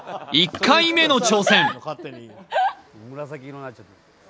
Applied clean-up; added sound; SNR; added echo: none; none; none; none.